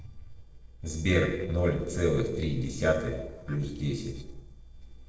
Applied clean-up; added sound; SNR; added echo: neural separator model SepFormer DNS4.